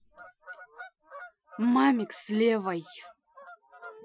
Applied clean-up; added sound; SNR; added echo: classical method Wiener filter.